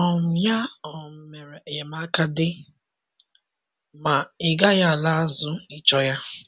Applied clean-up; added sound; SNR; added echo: none; none; none; none.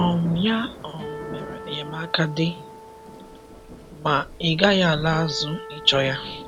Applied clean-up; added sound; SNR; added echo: none; Thunder / Rain + Acoustic guitar; 12 dB; none.